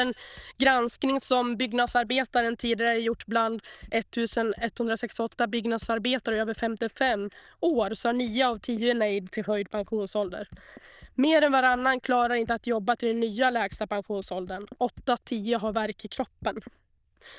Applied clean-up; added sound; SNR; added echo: neural diffusion model UNIVERSE++.